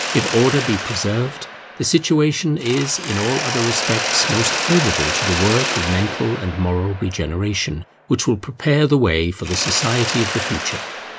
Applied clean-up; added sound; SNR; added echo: none; Mechanisms; 5 dB; none.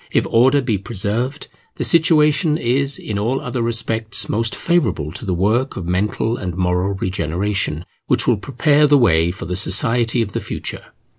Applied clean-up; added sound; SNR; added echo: none; none; none; none.